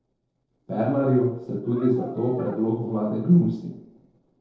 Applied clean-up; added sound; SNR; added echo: neural separator model SepFormer DNS4.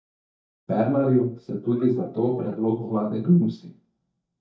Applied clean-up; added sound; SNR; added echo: neural mask model DeepFilterNet 3.